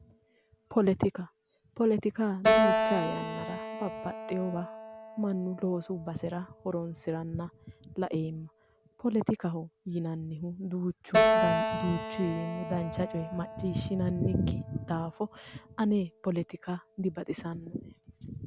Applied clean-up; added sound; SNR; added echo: none; Keyboard (musical); 2 dB; none.